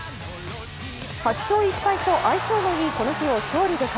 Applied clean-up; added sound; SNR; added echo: none; none; none; none.